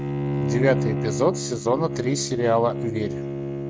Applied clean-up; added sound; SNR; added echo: neural mask model RNNoise.